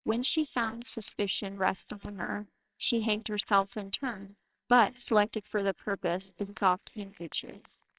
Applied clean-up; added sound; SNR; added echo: neural separator model SepFormer WHAMR!.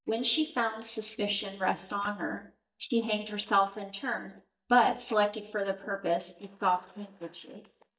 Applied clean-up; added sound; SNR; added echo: neural mask model DeepFilterNet 3.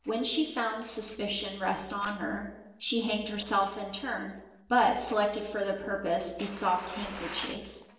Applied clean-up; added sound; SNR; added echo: neural separator model SepFormer DNS4.